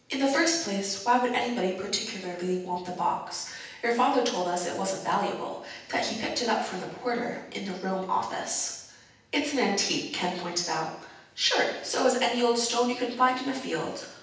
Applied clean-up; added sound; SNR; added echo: none; none; none; reverberation time 0.9 s.